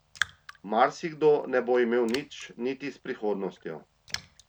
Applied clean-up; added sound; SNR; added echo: none; Raindrop; 14 dB; none.